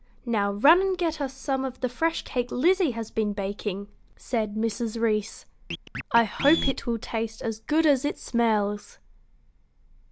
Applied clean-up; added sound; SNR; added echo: none; Scratching (performance technique); 11 dB; none.